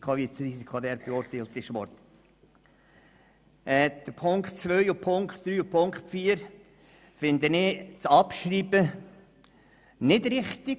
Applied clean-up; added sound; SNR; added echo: none; none; none; none.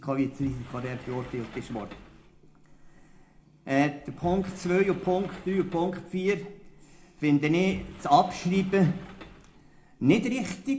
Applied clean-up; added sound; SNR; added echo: none; Sliding door; 19 dB; reverberation time 0.3 s.